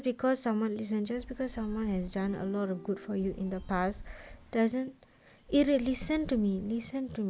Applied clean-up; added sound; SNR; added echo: none; Acoustic guitar / Strum + Telephone; 15 dB; none.